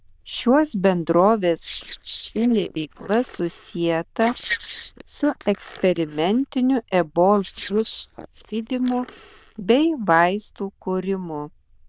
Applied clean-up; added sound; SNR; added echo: neural diffusion model UNIVERSE++.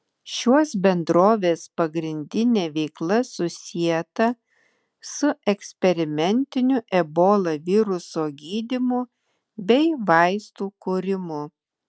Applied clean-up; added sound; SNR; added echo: none; none; none; none.